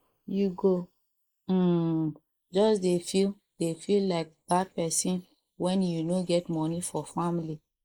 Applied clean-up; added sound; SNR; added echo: neural mask model Resemble Enhance denoiser.